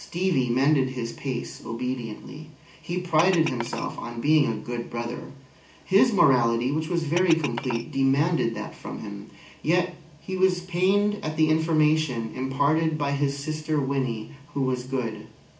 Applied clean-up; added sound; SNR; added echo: none; Glass; 15 dB; reverberation time 0.4 s.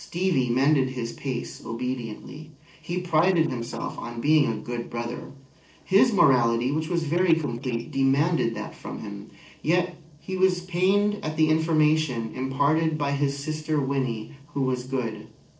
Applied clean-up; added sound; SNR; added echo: neural separator model SepFormer DNS4.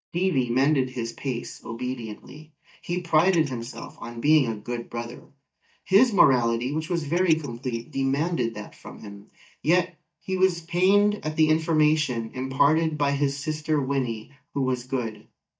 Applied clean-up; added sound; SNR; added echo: neural mask model DeepFilterNet 3.